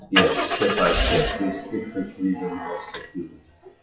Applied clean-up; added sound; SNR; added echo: classical method WPE with log-MMSE.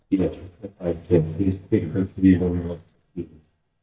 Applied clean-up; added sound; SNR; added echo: neural mask model DeepFilterNet 3.